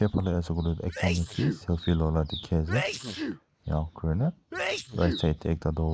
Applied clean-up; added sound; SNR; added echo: neural mask model Resemble Enhance denoiser.